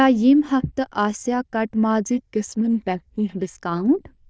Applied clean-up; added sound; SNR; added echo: neural diffusion model UNIVERSE++.